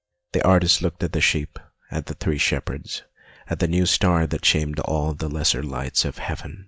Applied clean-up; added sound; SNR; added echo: neural mask model DeepFilterNet 3.